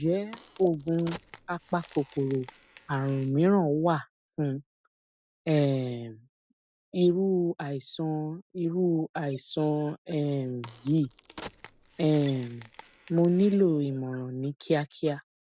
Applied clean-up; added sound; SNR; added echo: none; Crack; 19 dB; none.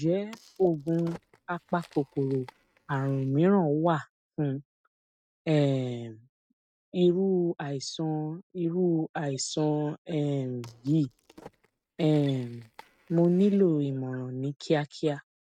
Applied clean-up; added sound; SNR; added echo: neural mask model RNNoise.